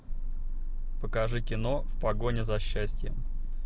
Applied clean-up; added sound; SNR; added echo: none; none; none; none.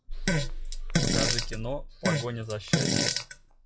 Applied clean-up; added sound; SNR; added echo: classical method log-MMSE.